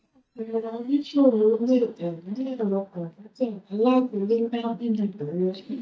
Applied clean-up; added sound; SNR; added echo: neural mask model DeepFilterNet 3.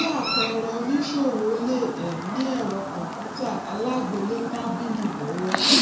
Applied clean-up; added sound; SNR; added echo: none; Chirp, tweet; 1 dB; reverberation time 0.5 s.